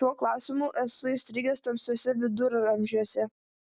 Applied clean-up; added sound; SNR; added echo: none; none; none; none.